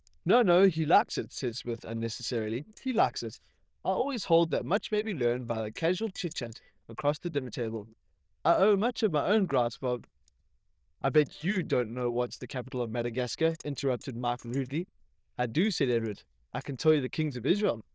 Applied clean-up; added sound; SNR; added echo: neural diffusion model UNIVERSE++.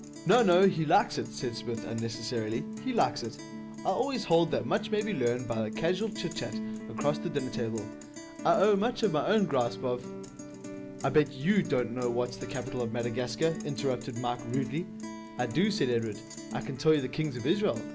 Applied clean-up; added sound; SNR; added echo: none; Guitar; 10 dB; none.